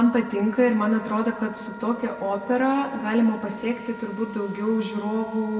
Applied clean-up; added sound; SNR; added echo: none; Wind instrument, woodwind instrument; 17 dB; reverberation time 1.6 s.